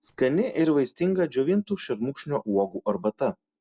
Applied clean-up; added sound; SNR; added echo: neural separator model SepFormer DNS4.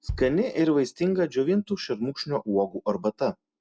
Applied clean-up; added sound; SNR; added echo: none; Bass drum; 15 dB; none.